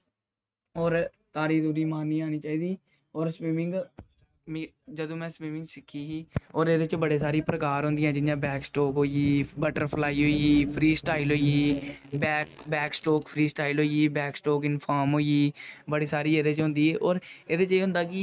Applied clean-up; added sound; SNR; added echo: neural mask model RNNoise.